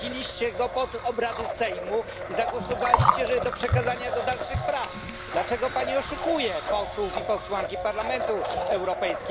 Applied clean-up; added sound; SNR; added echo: none; Domestic sounds, home sounds + Gurgling; 0 dB; none.